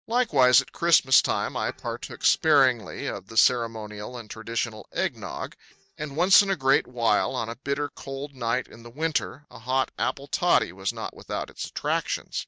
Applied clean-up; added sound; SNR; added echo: neural mask model DeepFilterNet 3.